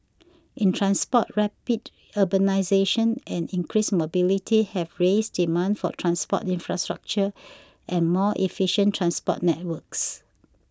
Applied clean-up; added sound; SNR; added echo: none; none; none; none.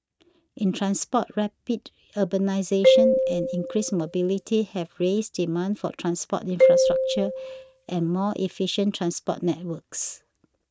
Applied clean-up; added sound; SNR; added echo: neural mask model RNNoise.